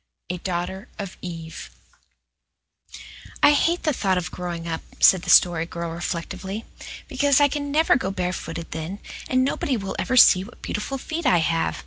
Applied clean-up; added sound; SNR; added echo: none; none; none; none.